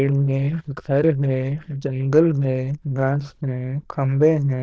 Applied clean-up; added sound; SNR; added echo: neural diffusion model UNIVERSE++.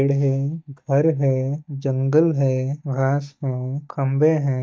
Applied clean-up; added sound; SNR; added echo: neural mask model DeepFilterNet 3.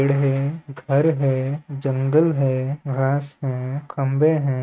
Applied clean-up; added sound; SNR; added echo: neural mask model RNNoise.